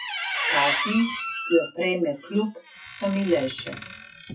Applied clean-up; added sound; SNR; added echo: classical method WPE with log-MMSE.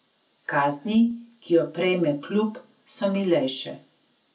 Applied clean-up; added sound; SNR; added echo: none; none; none; none.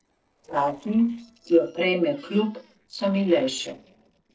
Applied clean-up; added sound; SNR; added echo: neural separator model SepFormer DNS4.